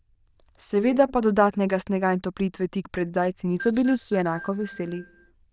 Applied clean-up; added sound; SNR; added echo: neural diffusion model UNIVERSE++.